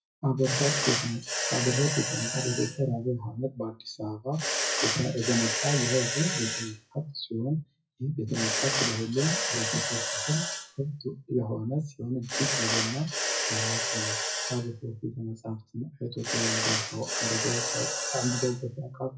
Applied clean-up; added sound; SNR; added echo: classical method WPE with log-MMSE.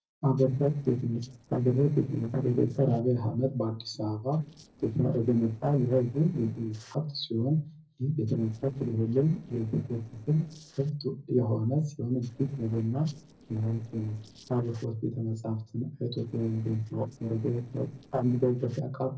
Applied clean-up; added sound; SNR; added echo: neural separator model SepFormer DNS4.